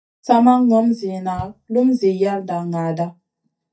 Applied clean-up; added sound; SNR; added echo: neural mask model DeepFilterNet 3.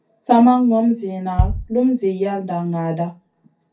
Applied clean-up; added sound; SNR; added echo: none; Bass drum; 7 dB; reverberation time 0.3 s.